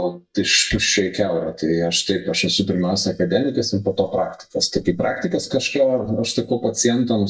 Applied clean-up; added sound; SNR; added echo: neural mask model DeepFilterNet 3.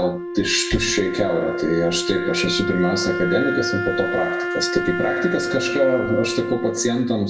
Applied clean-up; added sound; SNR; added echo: none; Wind instrument, woodwind instrument; 4 dB; reverberation time 0.2 s.